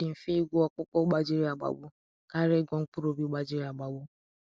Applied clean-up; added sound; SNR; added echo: none; none; none; none.